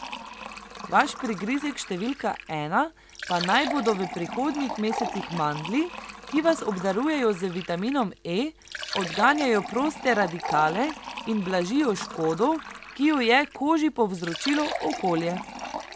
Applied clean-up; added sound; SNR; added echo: none; Fill (with liquid); 10 dB; none.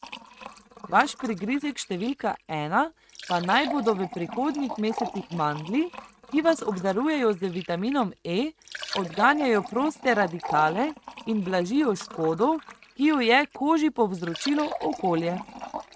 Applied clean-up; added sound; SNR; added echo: neural mask model RNNoise.